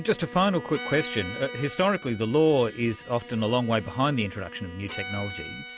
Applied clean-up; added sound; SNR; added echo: none; Bowed string instrument + Bowed string instrument; 13 dB; none.